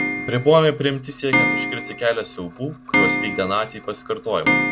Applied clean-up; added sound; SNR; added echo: none; Clock; 1 dB; none.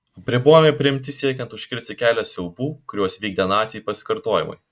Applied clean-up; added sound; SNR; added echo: none; none; none; none.